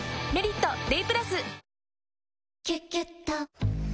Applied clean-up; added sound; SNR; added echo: none; none; none; none.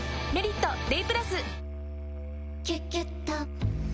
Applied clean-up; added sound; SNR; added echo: none; Musical instrument; 4 dB; none.